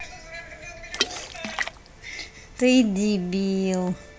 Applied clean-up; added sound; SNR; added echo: none; Water / Splash, splatter; 10 dB; none.